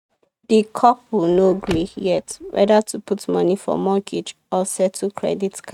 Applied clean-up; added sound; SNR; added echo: neural mask model RNNoise.